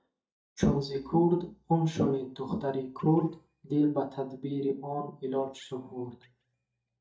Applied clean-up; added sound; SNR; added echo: neural mask model DeepFilterNet 3.